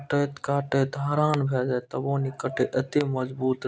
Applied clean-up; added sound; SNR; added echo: none; none; none; none.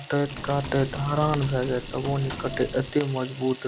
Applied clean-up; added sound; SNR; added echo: none; Computer keyboard + Sink (filling or washing) / Water tap, faucet; 10 dB; none.